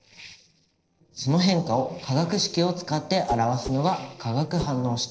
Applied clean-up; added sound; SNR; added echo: neural separator model SepFormer DNS4.